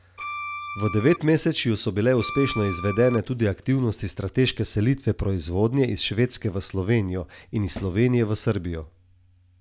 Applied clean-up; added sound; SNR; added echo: none; Bowed string instrument; 9 dB; none.